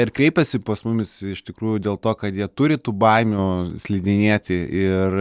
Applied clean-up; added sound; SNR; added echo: none; none; none; none.